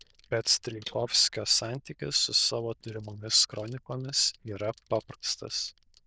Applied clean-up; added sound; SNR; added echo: neural diffusion model UNIVERSE++.